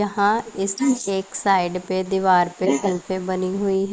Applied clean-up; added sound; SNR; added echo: neural mask model Resemble Enhance denoiser.